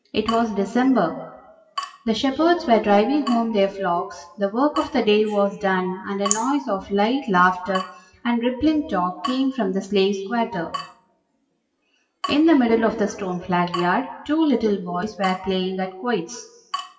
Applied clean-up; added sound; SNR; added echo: classical method WPE with log-MMSE.